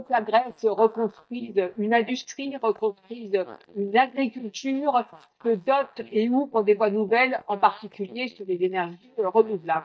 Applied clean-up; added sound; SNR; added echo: neural mask model DeepFilterNet 3.